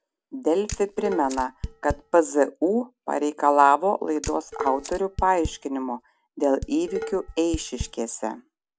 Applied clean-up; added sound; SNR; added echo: none; Camera + Dishes, pots, and pans; 11 dB; none.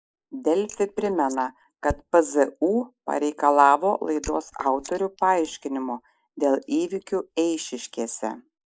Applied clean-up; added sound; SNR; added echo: neural mask model Resemble Enhance denoiser.